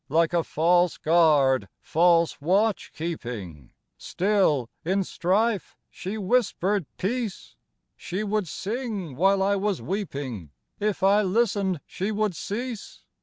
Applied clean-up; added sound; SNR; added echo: none; none; none; none.